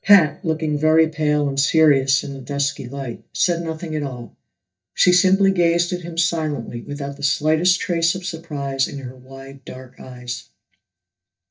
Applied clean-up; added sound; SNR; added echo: neural mask model DeepFilterNet 3.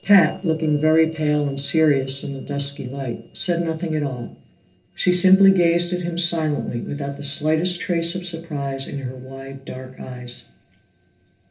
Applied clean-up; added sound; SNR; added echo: neural separator model SepFormer DNS4.